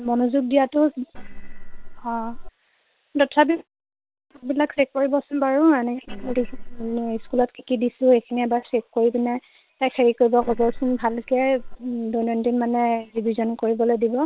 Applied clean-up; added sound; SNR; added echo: neural separator model SepFormer WHAM!.